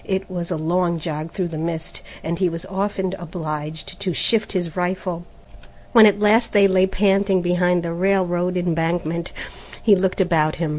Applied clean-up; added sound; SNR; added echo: none; none; none; none.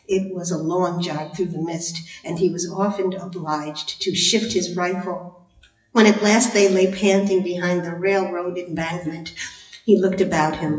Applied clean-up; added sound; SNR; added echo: classical method WPE with log-MMSE.